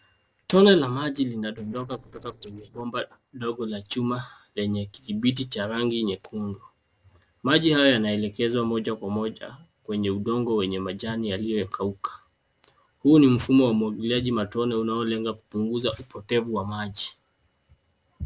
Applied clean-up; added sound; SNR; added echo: neural separator model SepFormer DNS4.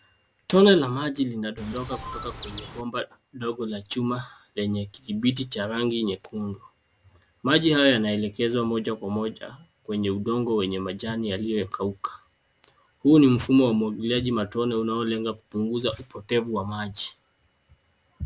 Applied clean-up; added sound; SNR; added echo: none; Chirp, tweet; 12 dB; none.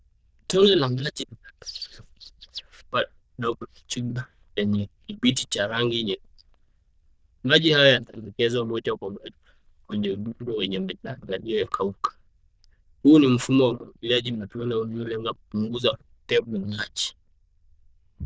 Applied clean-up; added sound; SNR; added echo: neural diffusion model UNIVERSE++.